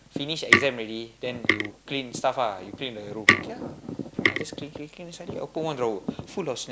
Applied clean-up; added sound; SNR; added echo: none; Tick; -4 dB; none.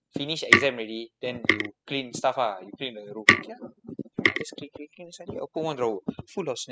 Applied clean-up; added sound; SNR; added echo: classical method spectral subtraction.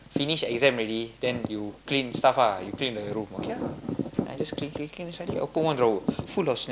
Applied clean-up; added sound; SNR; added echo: none; none; none; none.